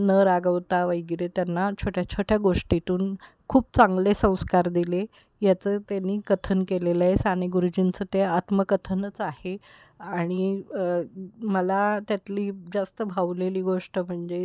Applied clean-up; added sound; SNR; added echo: none; none; none; none.